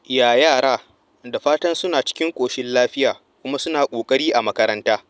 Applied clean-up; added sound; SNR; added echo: none; none; none; none.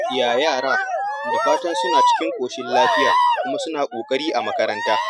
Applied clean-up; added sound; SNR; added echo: classical method Wiener filter.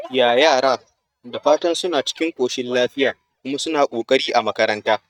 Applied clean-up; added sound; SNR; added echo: neural mask model DeepFilterNet 3.